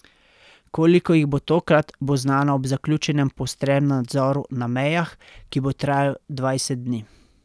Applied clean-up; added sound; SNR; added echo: none; none; none; none.